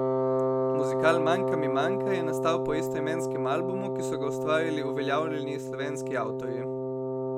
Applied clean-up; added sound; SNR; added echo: none; Wind instrument, woodwind instrument; -3 dB; none.